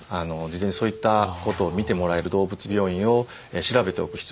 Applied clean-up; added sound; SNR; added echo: none; Telephone; 17 dB; none.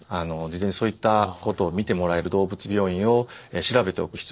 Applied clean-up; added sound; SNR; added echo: neural separator model SepFormer DNS4.